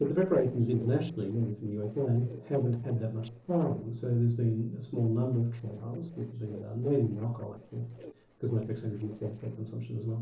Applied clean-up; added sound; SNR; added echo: neural separator model SepFormer DNS4.